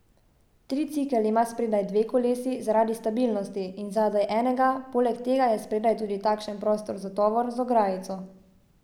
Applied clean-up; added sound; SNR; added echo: none; none; none; none.